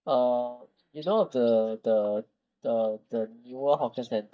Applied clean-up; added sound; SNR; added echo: neural mask model DeepFilterNet 3.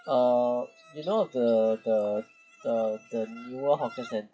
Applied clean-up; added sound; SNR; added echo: classical method WPE with log-MMSE.